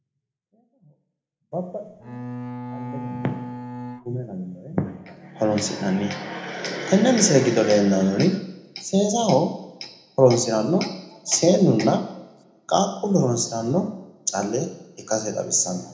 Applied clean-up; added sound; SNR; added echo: none; Bowed string instrument; 11 dB; reverberation time 0.7 s.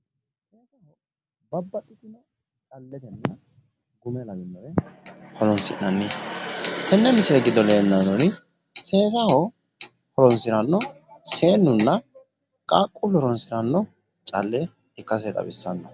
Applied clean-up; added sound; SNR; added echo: none; none; none; none.